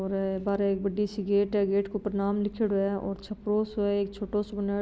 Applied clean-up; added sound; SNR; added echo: none; none; none; none.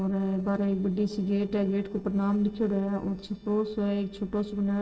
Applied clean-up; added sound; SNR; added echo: neural separator model SepFormer DNS4.